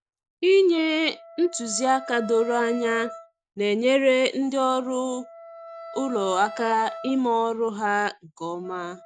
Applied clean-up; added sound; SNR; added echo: none; Wind instrument, woodwind instrument; 17 dB; none.